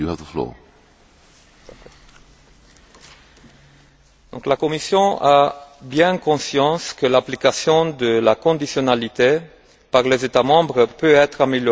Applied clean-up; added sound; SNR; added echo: none; none; none; none.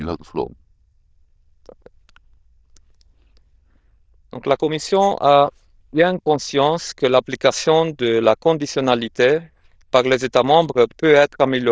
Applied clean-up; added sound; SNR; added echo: neural diffusion model UNIVERSE++.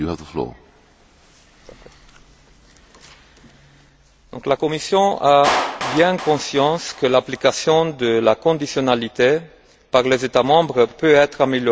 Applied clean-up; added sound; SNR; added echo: none; Clapping; 14 dB; none.